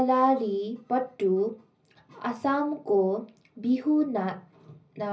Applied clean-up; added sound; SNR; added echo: none; none; none; reverberation time 0.5 s.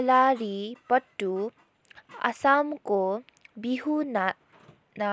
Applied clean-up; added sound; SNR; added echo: none; none; none; none.